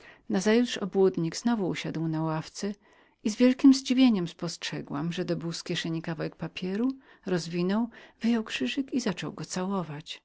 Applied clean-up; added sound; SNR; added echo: none; none; none; none.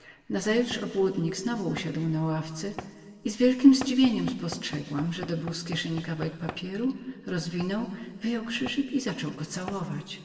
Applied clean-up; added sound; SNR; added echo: none; Knock / Wood; 18 dB; reverberation time 2.8 s.